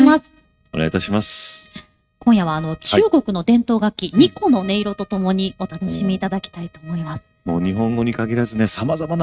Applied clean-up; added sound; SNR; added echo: neural mask model RNNoise.